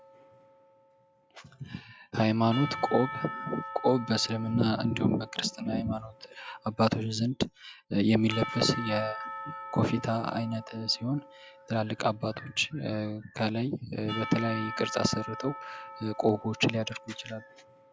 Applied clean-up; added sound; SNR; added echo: none; Church bell / Percussion; 13 dB; none.